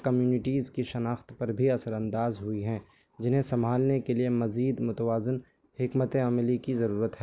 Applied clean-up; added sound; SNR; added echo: none; none; none; none.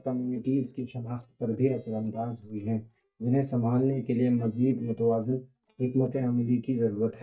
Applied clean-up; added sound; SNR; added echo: neural mask model DeepFilterNet 3.